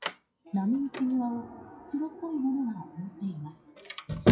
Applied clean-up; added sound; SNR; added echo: classical method WPE with log-MMSE.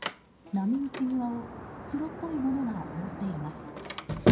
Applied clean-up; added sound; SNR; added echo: none; Sliding door; 1 dB; reverberation time 0.3 s.